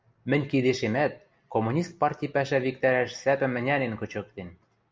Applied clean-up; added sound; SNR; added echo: none; none; none; none.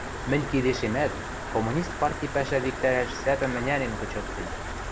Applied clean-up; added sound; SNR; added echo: none; Stream; 6 dB; none.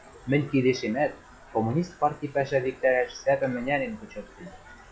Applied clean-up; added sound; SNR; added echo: classical method log-MMSE.